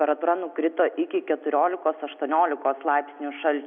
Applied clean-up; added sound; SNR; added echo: none; none; none; none.